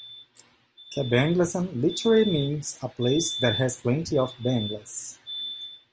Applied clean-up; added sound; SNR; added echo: none; none; none; none.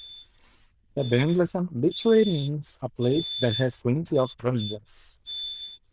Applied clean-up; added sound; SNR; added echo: neural diffusion model UNIVERSE++.